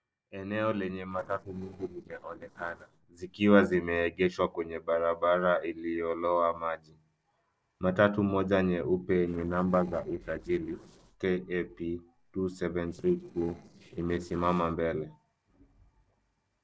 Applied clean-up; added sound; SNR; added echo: neural separator model SepFormer DNS4.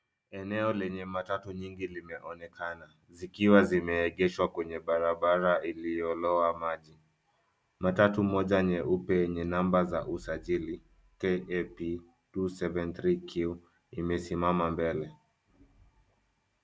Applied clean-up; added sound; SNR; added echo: none; none; none; none.